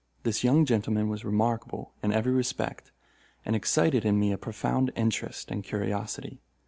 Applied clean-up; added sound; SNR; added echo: none; none; none; none.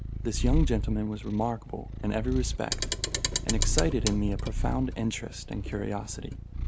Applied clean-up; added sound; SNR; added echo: none; Clock + Purr; -1 dB; none.